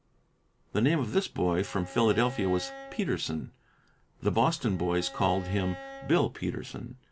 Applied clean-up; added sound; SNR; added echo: none; Bowed string instrument; 16 dB; none.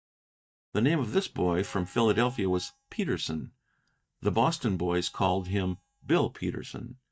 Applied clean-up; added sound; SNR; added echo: neural mask model DeepFilterNet 3.